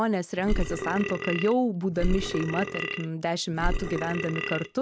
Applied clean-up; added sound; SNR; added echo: none; Burping, eructation; 3 dB; none.